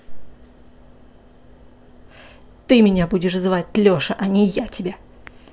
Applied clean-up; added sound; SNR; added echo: none; none; none; none.